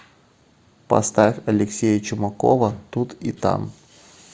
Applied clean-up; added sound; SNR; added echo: none; none; none; none.